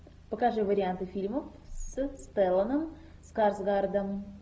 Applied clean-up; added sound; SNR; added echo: none; none; none; none.